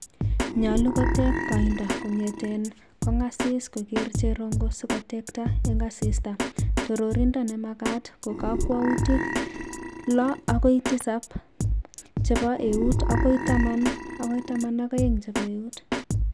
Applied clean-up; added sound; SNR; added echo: none; Drum kit + Burping, eructation; 0 dB; none.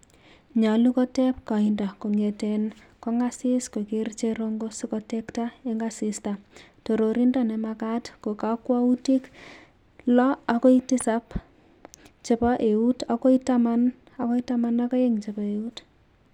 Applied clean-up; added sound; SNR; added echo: none; none; none; none.